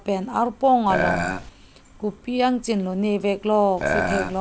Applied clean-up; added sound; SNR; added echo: none; Burping, eructation; 1 dB; none.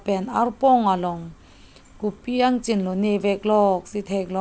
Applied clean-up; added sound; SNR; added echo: none; none; none; none.